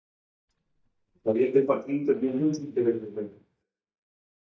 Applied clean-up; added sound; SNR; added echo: neural mask model DeepFilterNet 3.